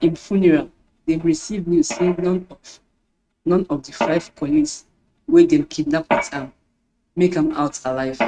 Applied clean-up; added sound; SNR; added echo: neural mask model RNNoise.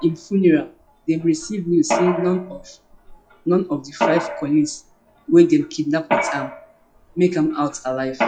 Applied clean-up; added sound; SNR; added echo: classical method log-MMSE.